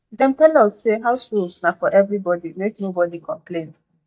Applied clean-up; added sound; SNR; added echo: neural mask model DeepFilterNet 3.